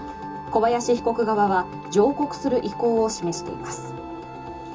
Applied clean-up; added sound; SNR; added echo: none; Wind instrument, woodwind instrument; 16 dB; reverberation time 0.2 s.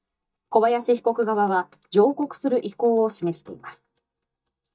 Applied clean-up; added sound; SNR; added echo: neural mask model DeepFilterNet 3.